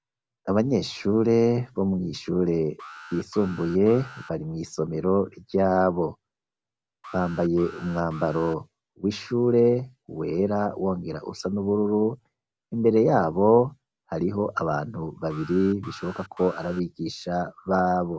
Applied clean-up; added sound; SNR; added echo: none; Alarm; 19 dB; none.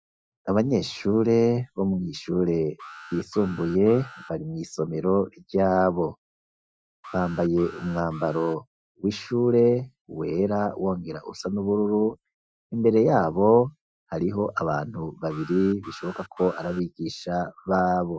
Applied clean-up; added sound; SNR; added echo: classical method Wiener filter.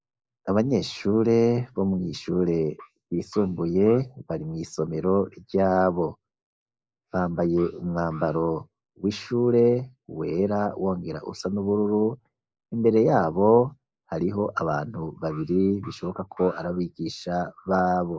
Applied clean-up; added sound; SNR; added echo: neural mask model Resemble Enhance denoiser.